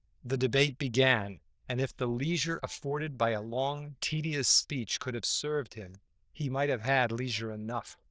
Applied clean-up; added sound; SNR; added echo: neural diffusion model UNIVERSE++.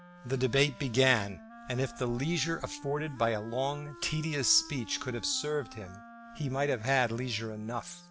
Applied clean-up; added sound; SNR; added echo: none; Wind instrument, woodwind instrument; 18 dB; none.